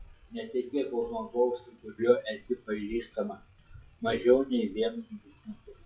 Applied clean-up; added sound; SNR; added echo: classical method WPE with log-MMSE.